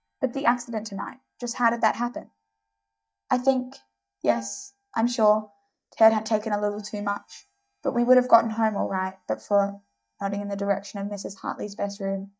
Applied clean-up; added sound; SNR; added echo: neural mask model DeepFilterNet 3.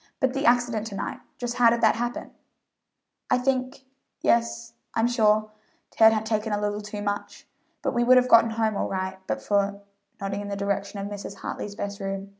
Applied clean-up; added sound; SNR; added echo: none; none; none; none.